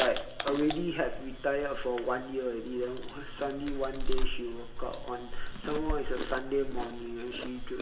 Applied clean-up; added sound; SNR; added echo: none; Chewing, mastication; 0 dB; reverberation time 1.0 s.